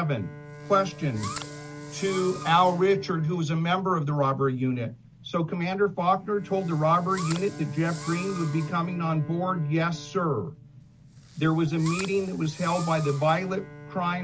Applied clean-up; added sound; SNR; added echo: none; Bowed string instrument + Fireworks; 15 dB; none.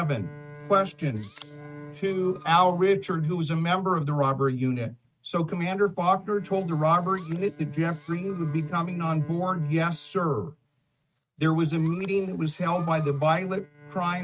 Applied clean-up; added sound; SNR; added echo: neural mask model RNNoise.